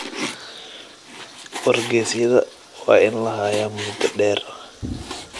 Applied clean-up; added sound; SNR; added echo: none; Frying (food); 12 dB; none.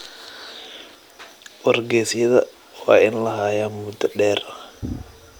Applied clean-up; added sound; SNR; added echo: none; none; none; none.